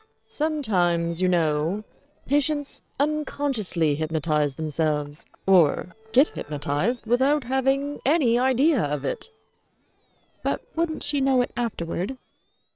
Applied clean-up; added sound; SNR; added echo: neural separator model SepFormer DNS4.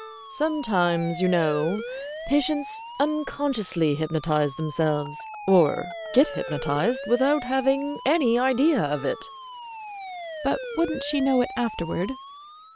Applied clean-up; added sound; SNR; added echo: none; Siren; 12 dB; none.